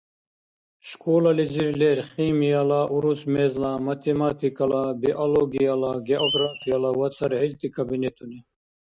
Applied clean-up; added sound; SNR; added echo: neural mask model RNNoise.